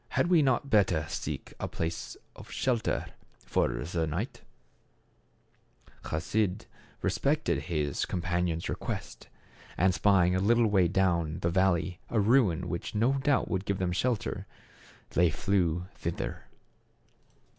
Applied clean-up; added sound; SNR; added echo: none; none; none; none.